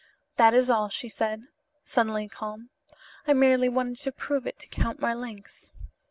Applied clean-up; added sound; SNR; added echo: none; none; none; none.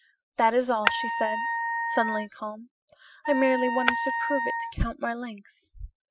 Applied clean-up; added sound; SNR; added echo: classical method Wiener filter.